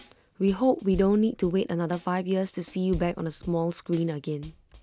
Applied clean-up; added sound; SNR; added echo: none; Drum kit; 18 dB; none.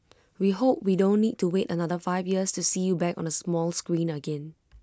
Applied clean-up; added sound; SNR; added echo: none; none; none; none.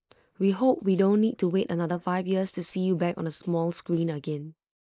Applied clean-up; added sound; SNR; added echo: neural mask model Resemble Enhance denoiser.